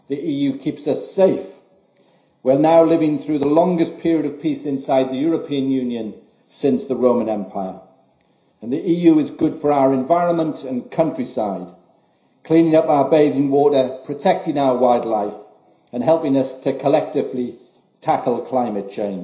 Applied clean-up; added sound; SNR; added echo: none; none; none; reverberation time 0.5 s.